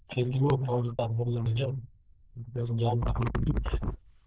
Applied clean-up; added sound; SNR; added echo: neural diffusion model UNIVERSE++.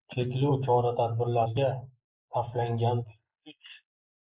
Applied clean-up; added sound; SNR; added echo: neural mask model Resemble Enhance denoiser.